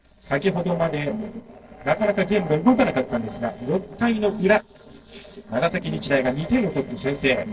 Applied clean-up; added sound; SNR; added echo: neural separator model SepFormer DNS4.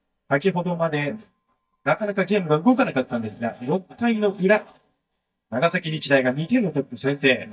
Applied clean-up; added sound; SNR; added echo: neural mask model DeepFilterNet 3.